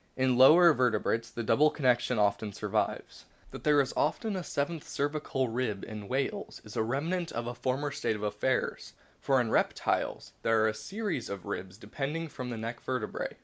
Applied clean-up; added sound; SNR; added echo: none; none; none; none.